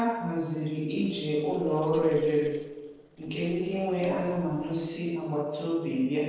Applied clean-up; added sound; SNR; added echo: neural separator model SepFormer DNS4.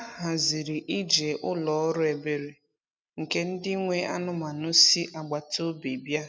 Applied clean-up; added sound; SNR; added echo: none; none; none; none.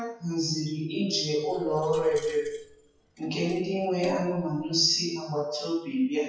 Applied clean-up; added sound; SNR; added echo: classical method WPE with log-MMSE.